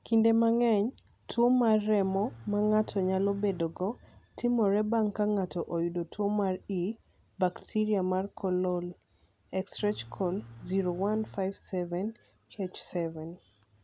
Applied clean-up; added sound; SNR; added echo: none; Engine / Truck; 17 dB; none.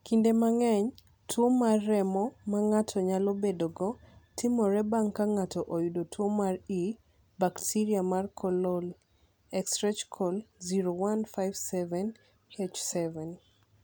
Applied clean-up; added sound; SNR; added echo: none; none; none; none.